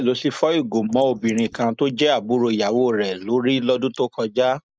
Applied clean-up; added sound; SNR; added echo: neural mask model Resemble Enhance denoiser.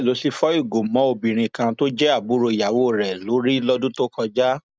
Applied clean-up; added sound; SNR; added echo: none; none; none; none.